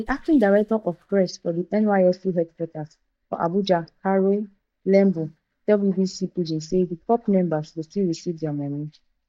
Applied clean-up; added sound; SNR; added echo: neural mask model DeepFilterNet 3.